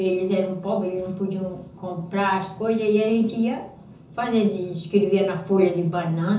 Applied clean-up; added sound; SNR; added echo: none; none; none; reverberation time 0.6 s.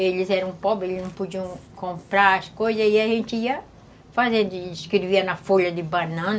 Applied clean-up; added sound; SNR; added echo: none; none; none; none.